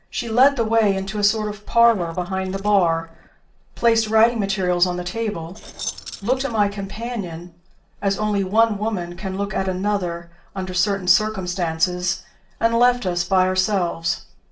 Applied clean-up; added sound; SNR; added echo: neural separator model SepFormer DNS4.